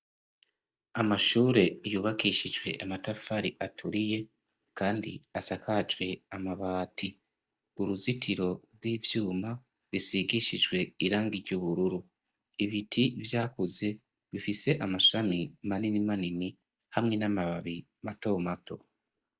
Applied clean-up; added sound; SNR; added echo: neural mask model DeepFilterNet 3.